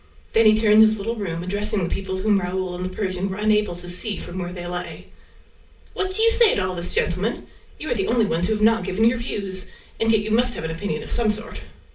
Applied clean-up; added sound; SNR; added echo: none; none; none; reverberation time 0.3 s.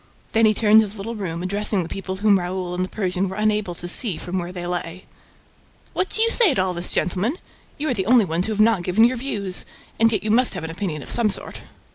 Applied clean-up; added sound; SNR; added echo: none; none; none; none.